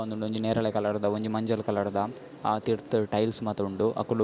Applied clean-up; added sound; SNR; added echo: none; none; none; none.